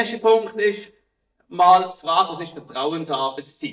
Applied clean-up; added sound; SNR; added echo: neural mask model DeepFilterNet 3.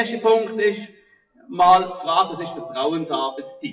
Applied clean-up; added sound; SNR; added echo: classical method WPE with log-MMSE.